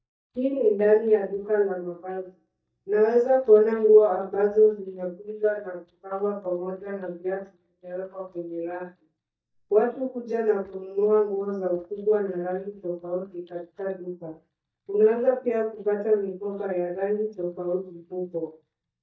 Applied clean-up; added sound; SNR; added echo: neural mask model DeepFilterNet 3.